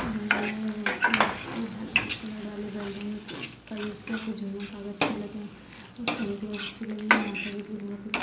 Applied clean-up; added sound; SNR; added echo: none; Frying (food); -3 dB; reverberation time 0.6 s.